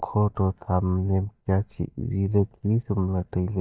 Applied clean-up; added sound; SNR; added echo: neural mask model DeepFilterNet 3.